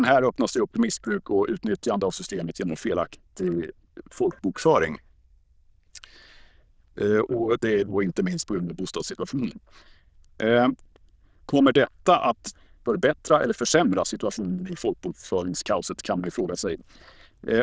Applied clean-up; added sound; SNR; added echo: neural diffusion model UNIVERSE++.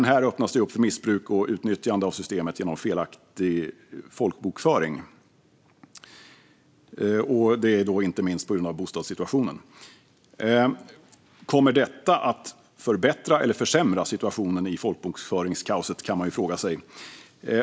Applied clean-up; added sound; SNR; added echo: none; none; none; none.